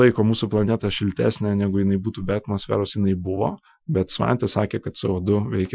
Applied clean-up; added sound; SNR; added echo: classical method Wiener filter.